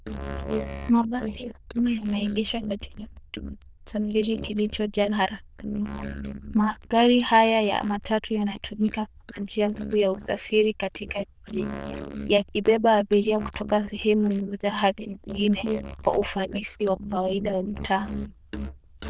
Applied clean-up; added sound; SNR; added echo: neural diffusion model UNIVERSE++.